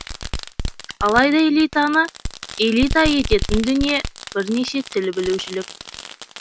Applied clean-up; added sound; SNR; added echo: none; Fireworks; 8 dB; none.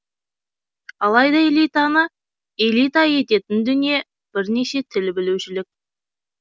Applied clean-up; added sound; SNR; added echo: none; none; none; none.